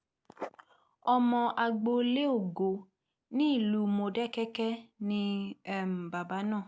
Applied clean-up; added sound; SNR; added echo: none; none; none; none.